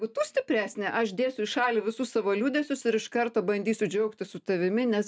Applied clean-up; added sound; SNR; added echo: none; none; none; none.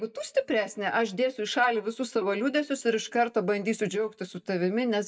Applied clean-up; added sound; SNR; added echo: neural mask model DeepFilterNet 3.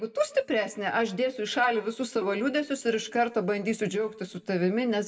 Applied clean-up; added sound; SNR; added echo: none; Bowed string instrument; 19 dB; reverberation time 0.5 s.